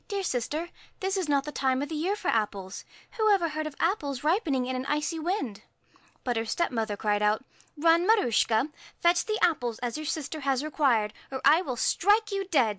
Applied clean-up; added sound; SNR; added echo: none; none; none; none.